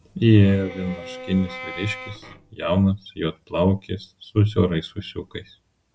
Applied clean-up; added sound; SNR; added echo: none; Bowed string instrument; 16 dB; none.